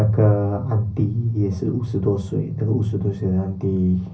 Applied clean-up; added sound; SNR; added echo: none; none; none; reverberation time 0.5 s.